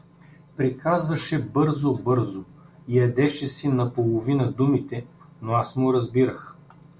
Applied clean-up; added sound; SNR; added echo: none; none; none; none.